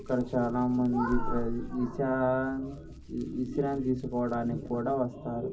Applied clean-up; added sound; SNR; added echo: none; Hands; 9 dB; reverberation time 0.4 s.